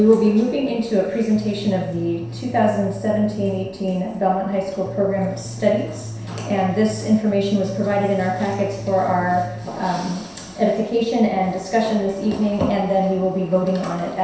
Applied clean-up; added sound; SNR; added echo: none; Bass guitar; 12 dB; reverberation time 0.7 s.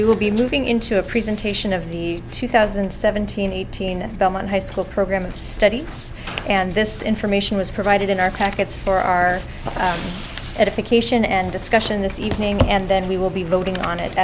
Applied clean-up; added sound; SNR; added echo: none; none; none; none.